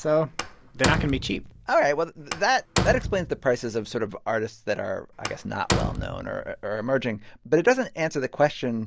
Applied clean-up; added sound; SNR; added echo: none; Slam; 5 dB; none.